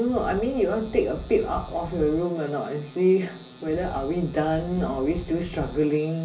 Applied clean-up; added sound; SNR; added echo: none; Wind; 13 dB; reverberation time 0.5 s.